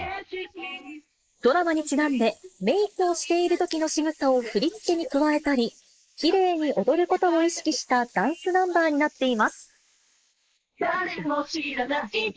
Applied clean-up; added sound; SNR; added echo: neural mask model Resemble Enhance denoiser.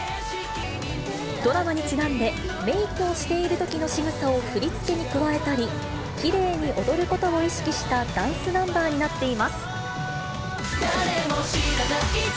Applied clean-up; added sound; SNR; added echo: none; Engine starting; 14 dB; none.